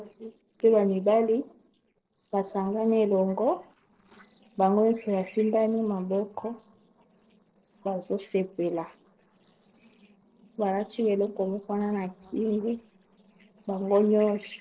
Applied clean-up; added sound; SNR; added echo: neural separator model SepFormer DNS4.